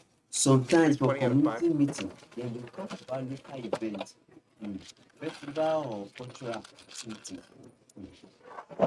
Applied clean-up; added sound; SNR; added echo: neural mask model RNNoise.